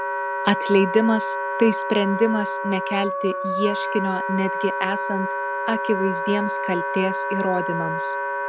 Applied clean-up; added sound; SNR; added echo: none; Wind instrument, woodwind instrument; 2 dB; none.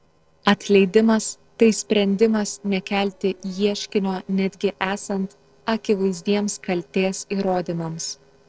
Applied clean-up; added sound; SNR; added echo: neural separator model SepFormer DNS4.